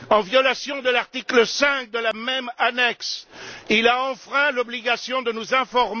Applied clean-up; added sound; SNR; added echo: none; none; none; none.